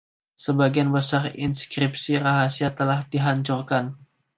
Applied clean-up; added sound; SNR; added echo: none; none; none; none.